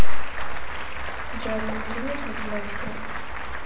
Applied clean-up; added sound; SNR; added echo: none; Applause; 15 dB; reverberation time 0.9 s.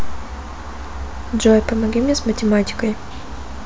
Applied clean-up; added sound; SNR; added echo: none; none; none; none.